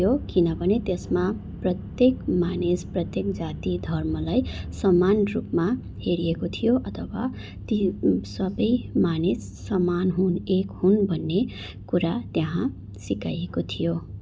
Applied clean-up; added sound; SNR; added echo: none; none; none; none.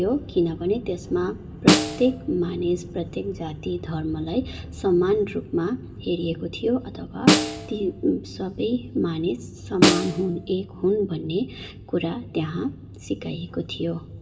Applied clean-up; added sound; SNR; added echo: none; Snare drum; 0 dB; reverberation time 2.6 s.